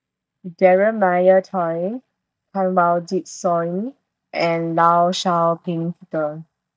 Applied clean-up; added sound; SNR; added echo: neural mask model DeepFilterNet 3.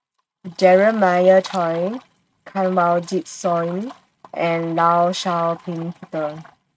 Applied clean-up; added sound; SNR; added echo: neural mask model RNNoise.